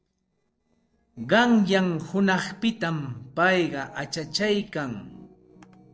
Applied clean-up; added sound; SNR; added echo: neural separator model SepFormer DNS4.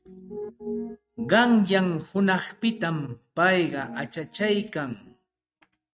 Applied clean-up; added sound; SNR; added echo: neural mask model RNNoise.